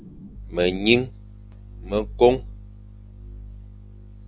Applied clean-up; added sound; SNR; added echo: none; none; none; none.